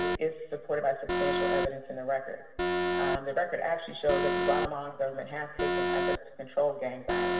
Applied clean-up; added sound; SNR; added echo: none; Alarm; 0 dB; reverberation time 1.4 s.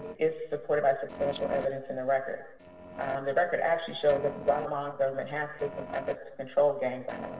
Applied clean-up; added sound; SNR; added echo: neural separator model SepFormer DNS4.